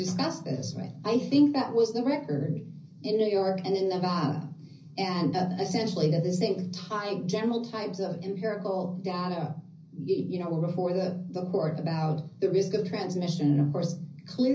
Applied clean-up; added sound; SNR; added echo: none; none; none; reverberation time 0.5 s.